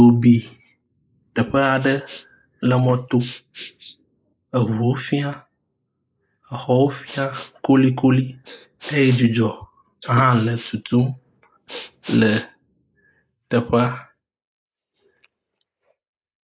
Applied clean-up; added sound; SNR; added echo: neural mask model Resemble Enhance denoiser.